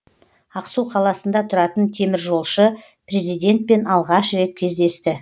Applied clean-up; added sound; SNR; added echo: none; none; none; none.